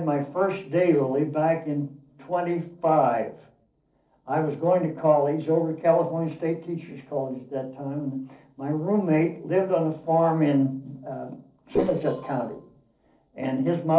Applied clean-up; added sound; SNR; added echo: neural separator model SepFormer DNS4.